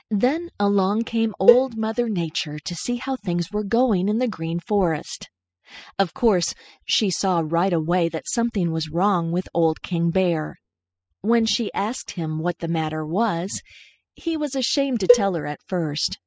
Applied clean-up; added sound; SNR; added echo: classical method spectral subtraction.